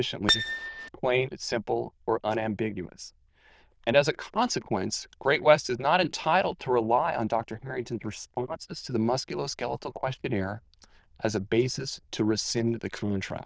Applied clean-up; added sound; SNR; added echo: neural diffusion model UNIVERSE++.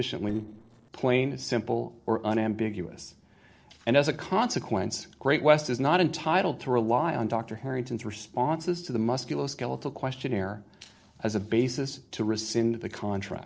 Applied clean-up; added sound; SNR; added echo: neural separator model SepFormer DNS4.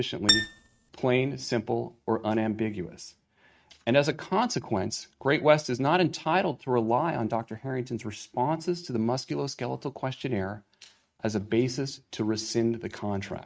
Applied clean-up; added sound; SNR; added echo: neural mask model RNNoise.